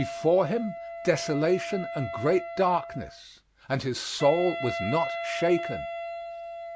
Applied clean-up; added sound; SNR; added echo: none; Wind instrument, woodwind instrument; 8 dB; none.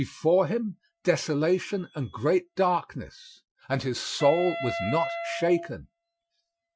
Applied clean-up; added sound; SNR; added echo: classical method Wiener filter.